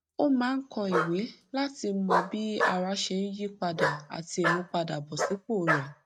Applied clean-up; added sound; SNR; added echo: neural mask model RNNoise.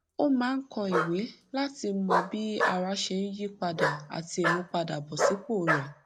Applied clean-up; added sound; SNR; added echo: none; Bark; 2 dB; none.